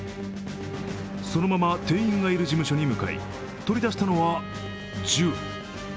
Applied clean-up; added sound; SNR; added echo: none; none; none; none.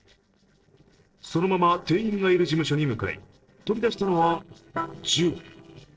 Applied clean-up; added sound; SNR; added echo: neural separator model SepFormer DNS4.